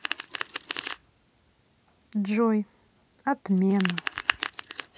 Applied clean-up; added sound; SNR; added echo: none; Domestic sounds, home sounds; 7 dB; none.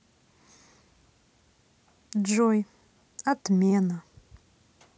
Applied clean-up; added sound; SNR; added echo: none; none; none; none.